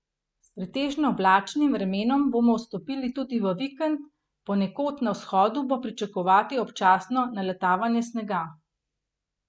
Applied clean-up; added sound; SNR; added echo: none; none; none; none.